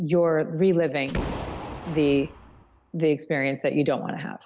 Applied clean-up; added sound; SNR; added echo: none; Boom; 11 dB; none.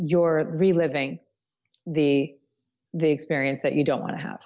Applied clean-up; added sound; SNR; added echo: none; none; none; none.